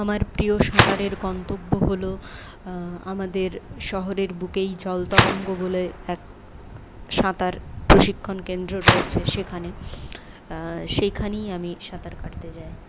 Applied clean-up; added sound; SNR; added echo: none; Gunshot, gunfire; 3 dB; none.